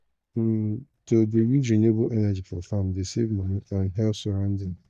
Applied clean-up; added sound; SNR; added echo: neural mask model DeepFilterNet 3.